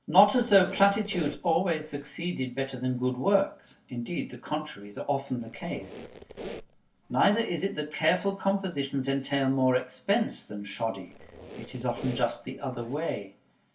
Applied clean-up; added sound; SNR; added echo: none; Squeak; 16 dB; reverberation time 0.1 s.